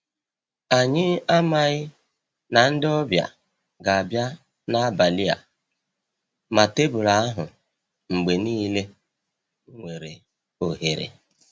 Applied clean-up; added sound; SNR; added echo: none; none; none; none.